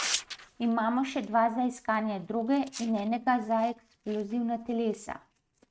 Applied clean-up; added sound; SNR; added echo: neural mask model RNNoise.